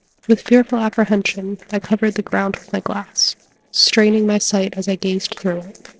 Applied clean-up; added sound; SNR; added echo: neural separator model SepFormer DNS4.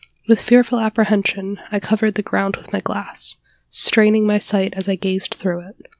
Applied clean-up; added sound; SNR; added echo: none; none; none; none.